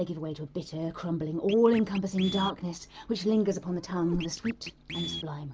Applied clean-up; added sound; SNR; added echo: none; Scratching (performance technique) + Meow; 13 dB; none.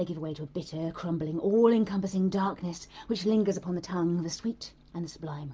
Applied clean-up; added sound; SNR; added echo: none; none; none; none.